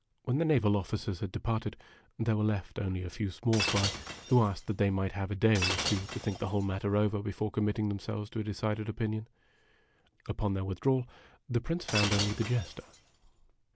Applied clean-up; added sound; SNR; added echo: none; Shatter; 6 dB; none.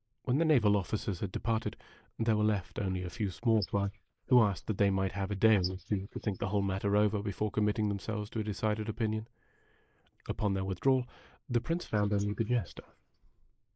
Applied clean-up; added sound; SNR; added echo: neural mask model Resemble Enhance denoiser.